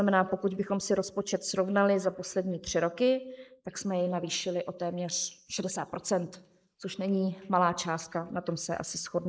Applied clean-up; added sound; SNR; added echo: neural mask model Resemble Enhance denoiser.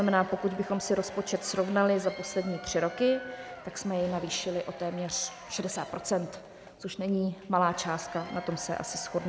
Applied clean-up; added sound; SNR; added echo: none; Applause / Crowd / Cheering; 15 dB; none.